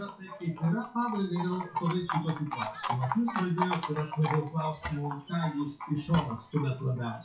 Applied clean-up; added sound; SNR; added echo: classical method WPE with log-MMSE.